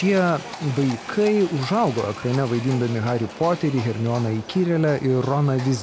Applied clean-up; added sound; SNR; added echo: none; Livestock, farm animals, working animals; 15 dB; none.